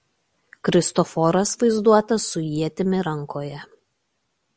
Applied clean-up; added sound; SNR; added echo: none; none; none; none.